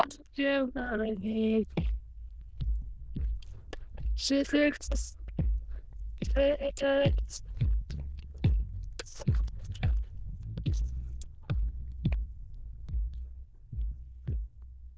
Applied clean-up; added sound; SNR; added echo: neural diffusion model UNIVERSE++.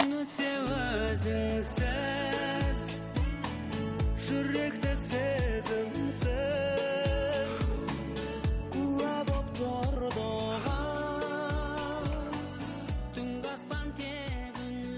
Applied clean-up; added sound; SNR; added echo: none; Fire; 18 dB; none.